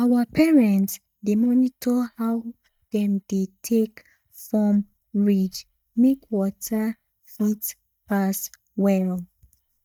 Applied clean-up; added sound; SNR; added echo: neural mask model DeepFilterNet 3.